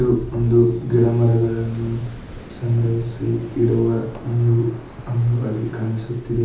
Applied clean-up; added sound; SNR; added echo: none; Waves, surf; 16 dB; reverberation time 0.7 s.